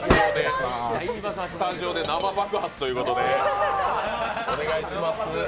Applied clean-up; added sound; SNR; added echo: none; Gunshot, gunfire; 2 dB; none.